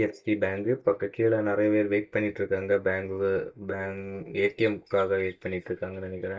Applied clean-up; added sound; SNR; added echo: neural mask model DeepFilterNet 3.